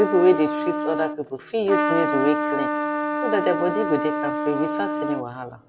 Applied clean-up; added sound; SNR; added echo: none; Trumpet; 1 dB; reverberation time 2.2 s.